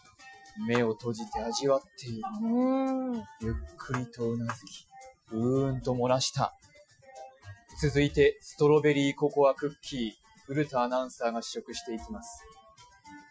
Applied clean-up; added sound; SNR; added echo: classical method Wiener filter.